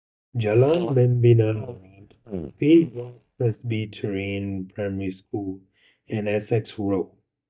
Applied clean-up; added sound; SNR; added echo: neural mask model DeepFilterNet 3.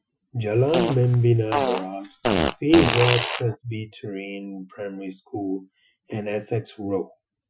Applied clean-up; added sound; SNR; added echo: classical method Wiener filter.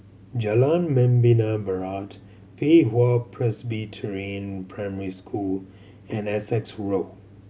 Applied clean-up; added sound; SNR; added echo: none; none; none; none.